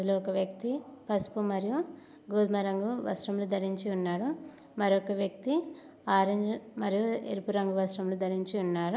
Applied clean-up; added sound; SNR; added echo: none; none; none; none.